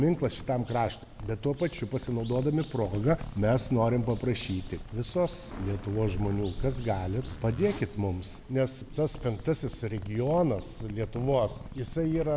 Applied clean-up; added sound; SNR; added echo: none; Zipper (clothing); 16 dB; none.